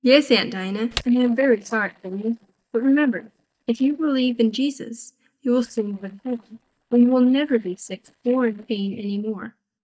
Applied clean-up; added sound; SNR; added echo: neural mask model DeepFilterNet 3.